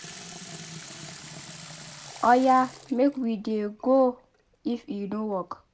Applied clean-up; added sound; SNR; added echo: none; Sink (filling or washing) / Water tap, faucet; 18 dB; none.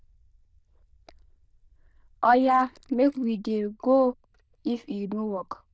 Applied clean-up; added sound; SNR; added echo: neural diffusion model UNIVERSE++.